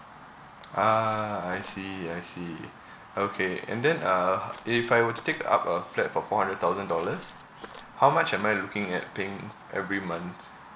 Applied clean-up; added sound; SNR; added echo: none; Walk, footsteps; 19 dB; none.